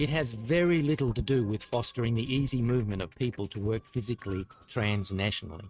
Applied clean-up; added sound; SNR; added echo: neural mask model RNNoise.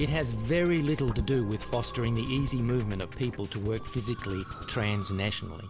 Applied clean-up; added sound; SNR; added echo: none; Musical instrument; 9 dB; none.